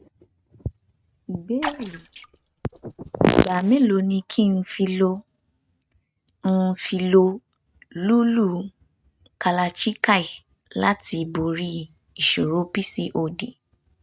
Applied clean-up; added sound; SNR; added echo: neural mask model RNNoise.